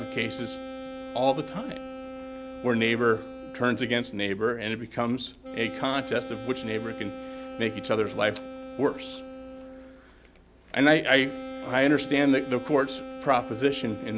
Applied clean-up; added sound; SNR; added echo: none; Wind instrument, woodwind instrument; 12 dB; none.